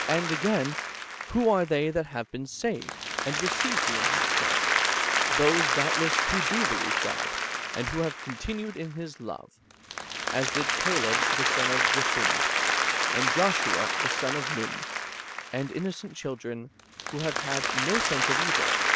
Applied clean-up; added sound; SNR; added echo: none; Applause; -4 dB; none.